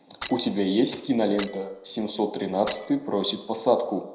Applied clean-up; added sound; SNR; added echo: none; Shatter; 12 dB; reverberation time 0.7 s.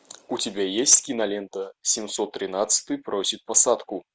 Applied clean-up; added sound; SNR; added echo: none; none; none; none.